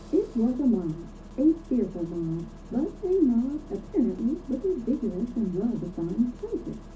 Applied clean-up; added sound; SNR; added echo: none; Engine starting; 16 dB; reverberation time 0.4 s.